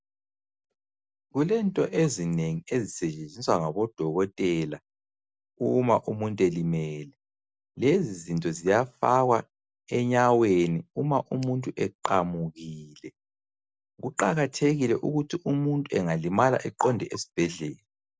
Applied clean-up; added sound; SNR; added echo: none; none; none; none.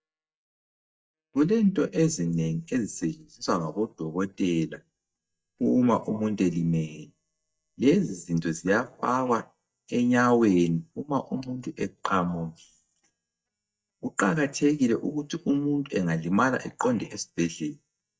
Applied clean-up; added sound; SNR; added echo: neural mask model DeepFilterNet 3.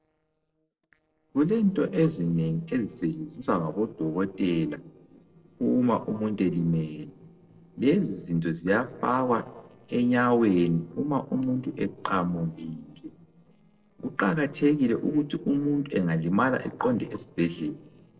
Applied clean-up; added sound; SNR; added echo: neural separator model SepFormer DNS4.